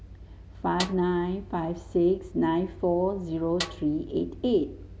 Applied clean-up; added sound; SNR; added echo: none; Snare drum; 11 dB; none.